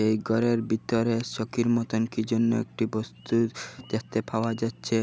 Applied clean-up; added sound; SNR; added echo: none; none; none; none.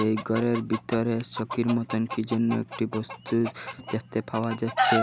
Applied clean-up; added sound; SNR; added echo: none; Chicken, rooster; 6 dB; none.